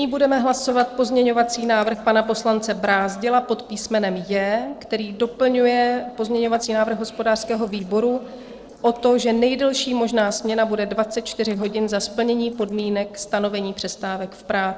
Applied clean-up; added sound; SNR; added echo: neural separator model SepFormer DNS4.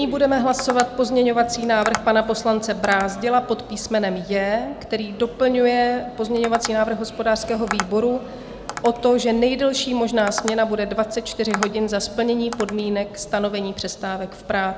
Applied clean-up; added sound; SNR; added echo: none; Tap; 13 dB; none.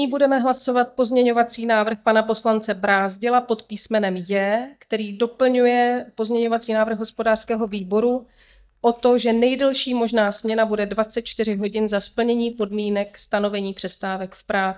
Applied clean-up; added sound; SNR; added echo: neural mask model DeepFilterNet 3.